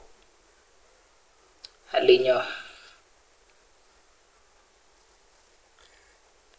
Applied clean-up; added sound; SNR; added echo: none; none; none; none.